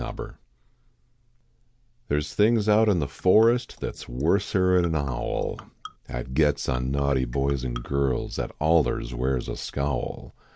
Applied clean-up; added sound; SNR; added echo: neural mask model Resemble Enhance denoiser.